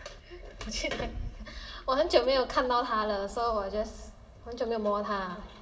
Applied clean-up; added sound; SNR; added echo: none; none; none; reverberation time 2.5 s.